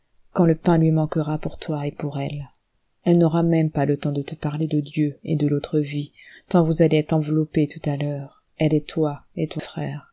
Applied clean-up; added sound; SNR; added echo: none; none; none; none.